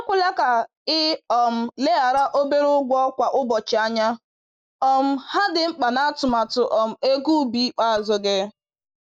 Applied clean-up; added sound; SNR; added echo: neural mask model DeepFilterNet 3.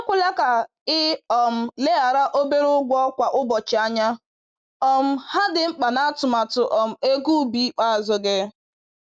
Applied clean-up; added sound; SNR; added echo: none; none; none; none.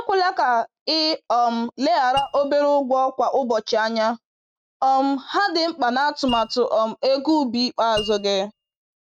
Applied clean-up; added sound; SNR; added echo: neural mask model RNNoise.